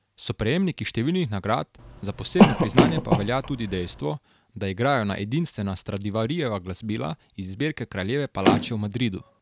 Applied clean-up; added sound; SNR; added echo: none; Motor vehicle (road) + Cough; -4 dB; none.